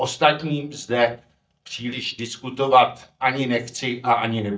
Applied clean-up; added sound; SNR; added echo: neural mask model DeepFilterNet 3.